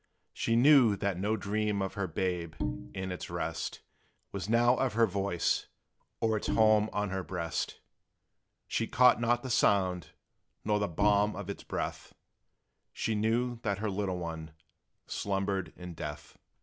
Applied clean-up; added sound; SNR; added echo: none; Bowed string instrument; 6 dB; none.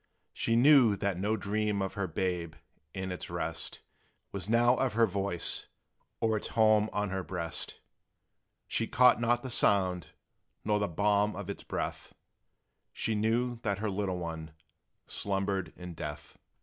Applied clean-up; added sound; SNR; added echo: none; none; none; none.